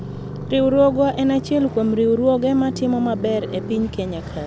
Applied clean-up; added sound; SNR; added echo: none; Motorcycle; 11 dB; none.